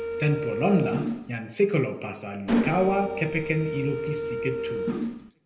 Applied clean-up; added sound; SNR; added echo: none; Mechanisms; 3 dB; reverberation time 0.8 s.